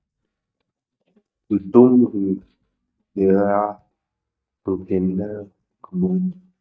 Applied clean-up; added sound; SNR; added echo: neural mask model DeepFilterNet 3.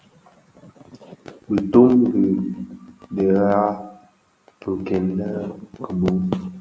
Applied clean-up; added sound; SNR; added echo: none; none; none; none.